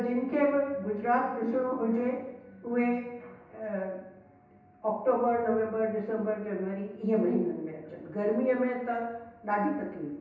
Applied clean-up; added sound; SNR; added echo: none; none; none; reverberation time 0.9 s.